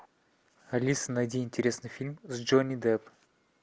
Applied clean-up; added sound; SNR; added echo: none; none; none; none.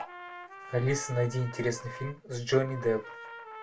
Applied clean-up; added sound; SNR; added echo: none; Trumpet; 13 dB; reverberation time 0.2 s.